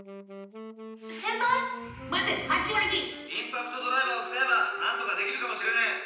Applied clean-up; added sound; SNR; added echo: none; Wind instrument, woodwind instrument; 14 dB; reverberation time 0.9 s.